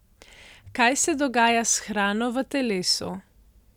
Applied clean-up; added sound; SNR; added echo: none; none; none; none.